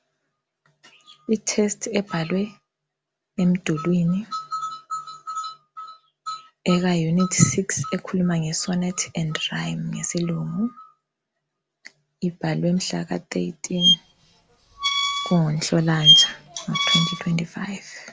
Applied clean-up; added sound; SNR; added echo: none; Squeak; -3 dB; none.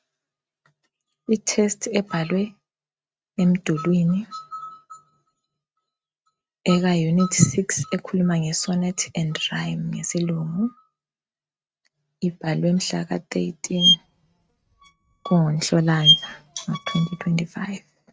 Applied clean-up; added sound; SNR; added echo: neural mask model RNNoise.